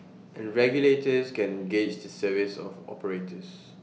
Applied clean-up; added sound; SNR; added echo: none; none; none; none.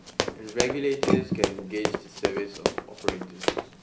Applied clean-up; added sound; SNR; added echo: none; Run; -4 dB; none.